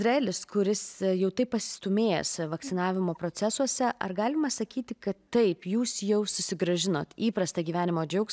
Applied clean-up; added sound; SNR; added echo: none; none; none; none.